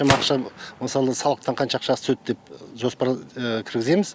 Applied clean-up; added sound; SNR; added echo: none; Gunshot, gunfire; 10 dB; none.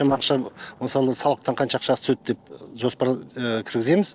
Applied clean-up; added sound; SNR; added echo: neural separator model SepFormer DNS4.